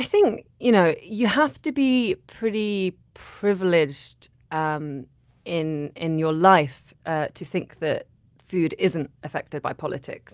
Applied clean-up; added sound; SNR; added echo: none; none; none; none.